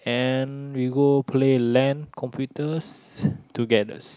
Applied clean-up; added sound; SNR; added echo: none; none; none; none.